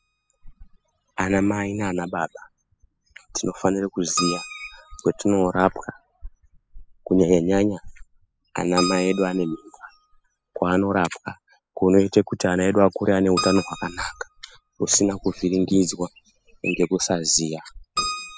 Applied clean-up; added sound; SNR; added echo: classical method spectral subtraction.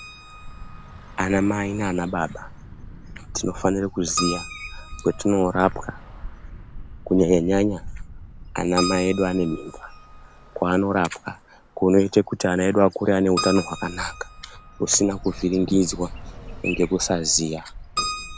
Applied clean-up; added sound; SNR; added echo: none; Keyboard (musical) + Traffic noise, roadway noise / Bus; 12 dB; none.